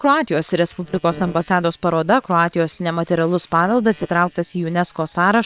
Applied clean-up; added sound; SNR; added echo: neural separator model SepFormer WHAM!.